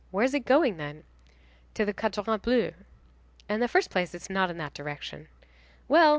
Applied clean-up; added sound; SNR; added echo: none; none; none; none.